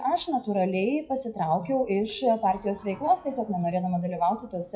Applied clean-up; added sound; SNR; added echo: classical method WPE with log-MMSE.